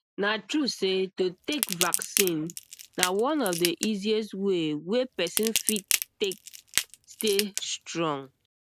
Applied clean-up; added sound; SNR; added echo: none; Crackle / Crushing; 3 dB; none.